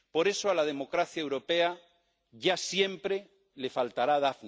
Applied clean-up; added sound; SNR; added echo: none; none; none; none.